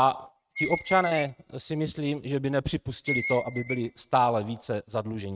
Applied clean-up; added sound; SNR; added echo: neural mask model RNNoise.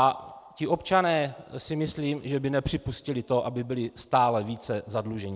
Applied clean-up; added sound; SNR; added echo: none; none; none; none.